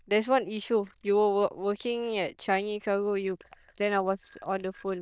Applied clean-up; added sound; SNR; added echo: neural diffusion model UNIVERSE++.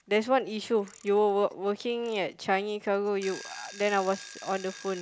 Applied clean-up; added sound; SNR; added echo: none; Alarm / Clock; 20 dB; none.